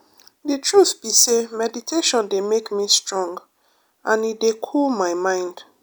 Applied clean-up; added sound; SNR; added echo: none; none; none; none.